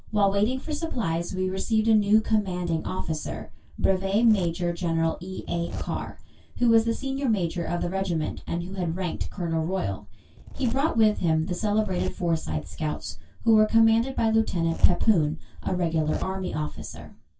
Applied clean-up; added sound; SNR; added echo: none; Zipper (clothing); 14 dB; reverberation time 0.1 s.